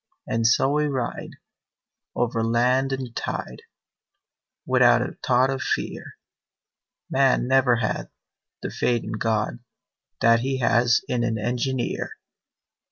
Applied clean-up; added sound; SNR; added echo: none; none; none; none.